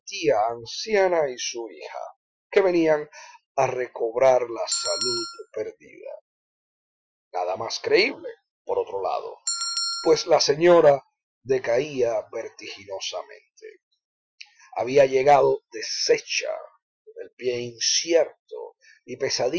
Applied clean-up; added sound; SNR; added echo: classical method Wiener filter.